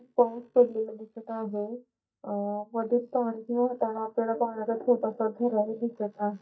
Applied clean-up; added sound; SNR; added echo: neural mask model DeepFilterNet 3.